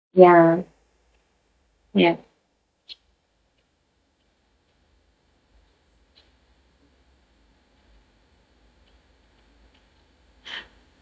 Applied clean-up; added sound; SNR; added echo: neural mask model DeepFilterNet 3.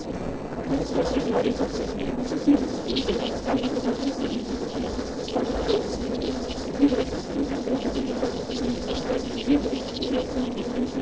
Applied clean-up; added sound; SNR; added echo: neural separator model SepFormer DNS4.